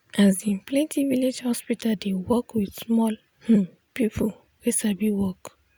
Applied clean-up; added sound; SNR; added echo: none; none; none; none.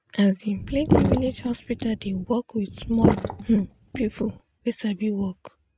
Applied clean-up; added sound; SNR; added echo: neural mask model RNNoise.